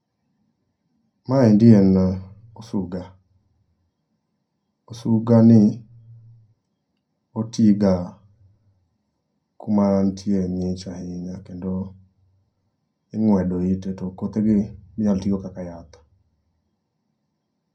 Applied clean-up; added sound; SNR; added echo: none; none; none; reverberation time 0.2 s.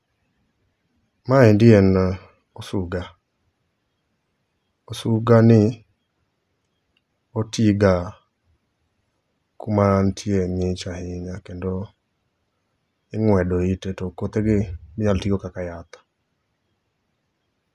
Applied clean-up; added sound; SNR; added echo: none; none; none; none.